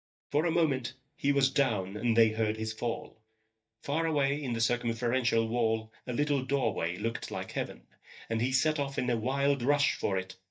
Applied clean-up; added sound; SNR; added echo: neural mask model DeepFilterNet 3.